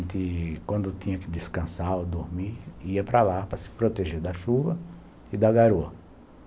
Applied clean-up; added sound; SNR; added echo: none; none; none; none.